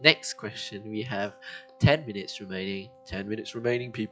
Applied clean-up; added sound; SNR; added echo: classical method log-MMSE.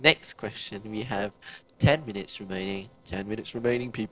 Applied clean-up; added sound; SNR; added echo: neural separator model SepFormer DNS4.